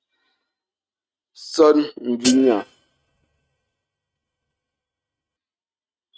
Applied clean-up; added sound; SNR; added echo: neural mask model RNNoise.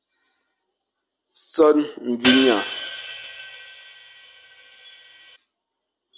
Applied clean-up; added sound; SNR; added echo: none; Hi-hat; 0 dB; none.